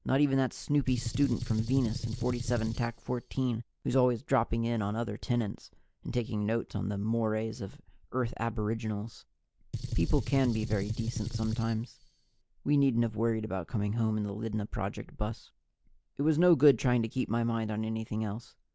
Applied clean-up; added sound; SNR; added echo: none; Gunshot, gunfire; 6 dB; none.